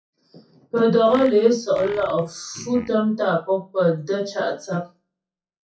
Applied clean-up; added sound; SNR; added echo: classical method WPE with log-MMSE.